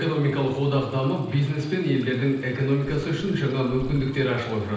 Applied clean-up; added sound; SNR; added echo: none; Stream; 19 dB; reverberation time 0.9 s.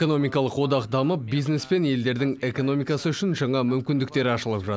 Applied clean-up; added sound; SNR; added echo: none; none; none; none.